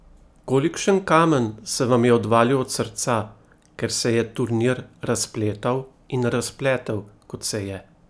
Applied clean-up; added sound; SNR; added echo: none; none; none; none.